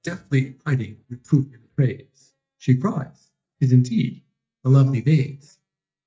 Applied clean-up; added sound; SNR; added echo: neural mask model DeepFilterNet 3.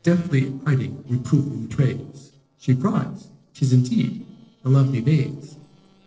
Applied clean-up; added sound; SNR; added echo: neural separator model SepFormer DNS4.